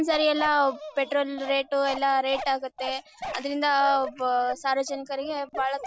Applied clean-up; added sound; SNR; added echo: none; Bark; 14 dB; none.